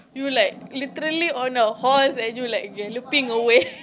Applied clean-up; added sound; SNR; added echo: none; none; none; none.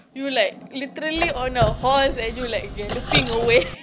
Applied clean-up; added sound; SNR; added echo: none; Squeak; 5 dB; none.